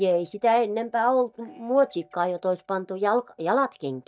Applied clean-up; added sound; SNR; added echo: neural mask model DeepFilterNet 3.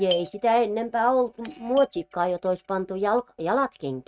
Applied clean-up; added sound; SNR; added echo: neural mask model RNNoise.